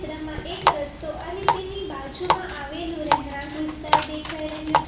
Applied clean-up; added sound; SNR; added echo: none; Water tap, faucet; -5 dB; reverberation time 0.7 s.